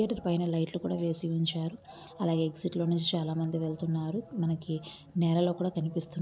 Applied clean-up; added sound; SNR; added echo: none; none; none; none.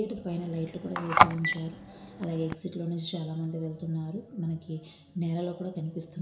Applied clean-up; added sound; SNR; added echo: none; Telephone; -5 dB; reverberation time 0.9 s.